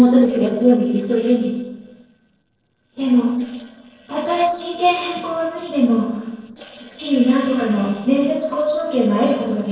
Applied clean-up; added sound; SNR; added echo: neural separator model SepFormer DNS4.